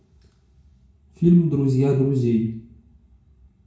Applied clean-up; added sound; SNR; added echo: none; none; none; reverberation time 0.5 s.